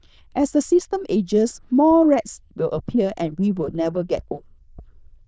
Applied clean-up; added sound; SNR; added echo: neural diffusion model UNIVERSE++.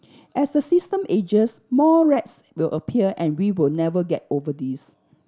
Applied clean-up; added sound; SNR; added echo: none; none; none; none.